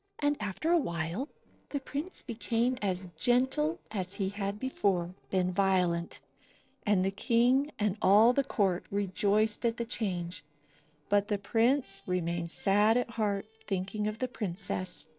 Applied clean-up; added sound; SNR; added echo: neural separator model SepFormer DNS4.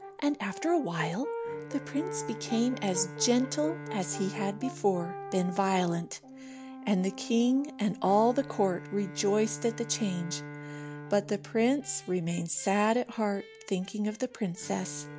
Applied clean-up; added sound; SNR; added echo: none; Brass instrument + Bowed string instrument; 12 dB; none.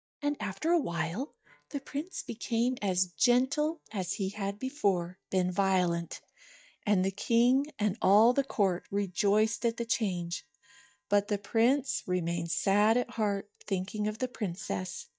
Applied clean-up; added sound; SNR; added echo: neural mask model DeepFilterNet 3.